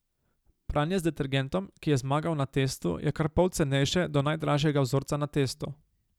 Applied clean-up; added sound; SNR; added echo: none; none; none; none.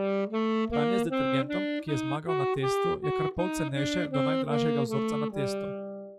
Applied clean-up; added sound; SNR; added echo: classical method log-MMSE.